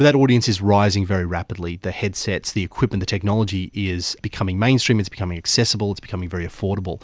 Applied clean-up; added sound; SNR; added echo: none; none; none; none.